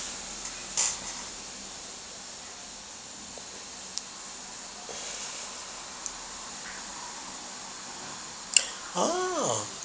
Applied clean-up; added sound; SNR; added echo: none; none; none; none.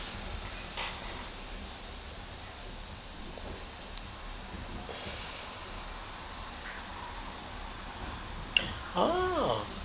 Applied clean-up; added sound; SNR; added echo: none; Train; 10 dB; none.